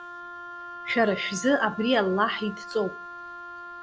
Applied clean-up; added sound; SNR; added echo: none; Wind instrument, woodwind instrument; 12 dB; none.